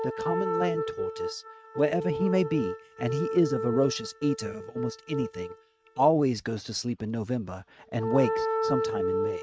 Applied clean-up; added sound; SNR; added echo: neural mask model RNNoise.